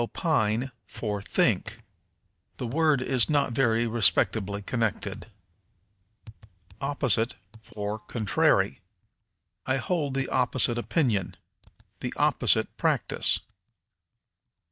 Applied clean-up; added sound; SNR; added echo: neural mask model DeepFilterNet 3.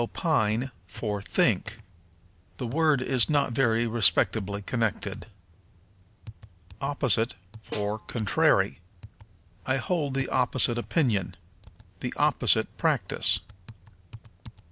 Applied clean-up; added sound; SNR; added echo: none; Typing + Snare drum; 19 dB; none.